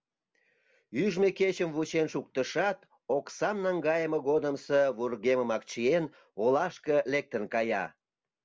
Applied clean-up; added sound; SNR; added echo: none; none; none; none.